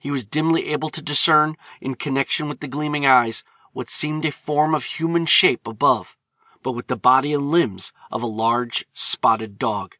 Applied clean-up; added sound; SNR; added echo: none; none; none; none.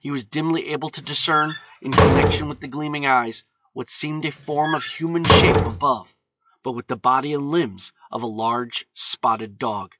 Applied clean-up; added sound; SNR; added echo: classical method log-MMSE.